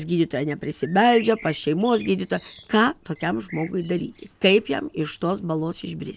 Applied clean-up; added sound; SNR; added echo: none; Bird; 20 dB; none.